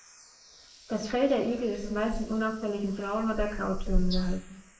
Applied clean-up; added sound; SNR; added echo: neural mask model Resemble Enhance denoiser.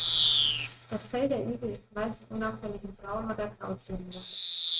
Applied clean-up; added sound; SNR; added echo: neural mask model RNNoise.